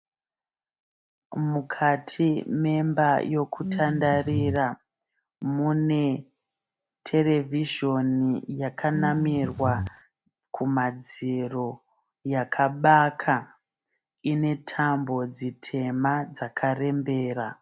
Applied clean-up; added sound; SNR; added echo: none; Bass guitar; 5 dB; none.